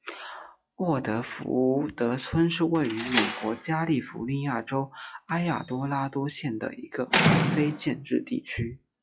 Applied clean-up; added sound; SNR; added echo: classical method log-MMSE.